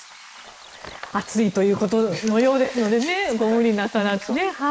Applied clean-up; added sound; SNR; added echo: neural mask model Resemble Enhance denoiser.